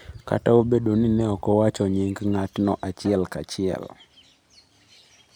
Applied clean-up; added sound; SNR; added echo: none; none; none; none.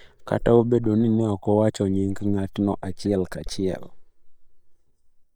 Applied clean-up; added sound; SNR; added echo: neural mask model DeepFilterNet 3.